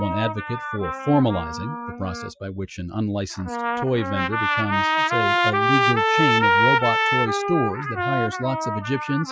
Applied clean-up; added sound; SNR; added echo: classical method Wiener filter.